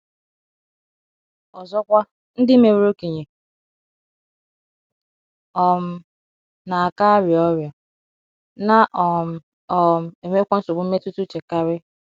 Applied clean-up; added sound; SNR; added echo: none; none; none; none.